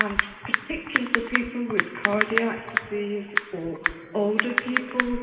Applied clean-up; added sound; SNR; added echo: none; Typing; -1 dB; reverberation time 2.2 s.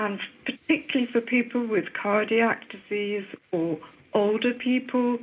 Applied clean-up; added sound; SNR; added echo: none; none; none; none.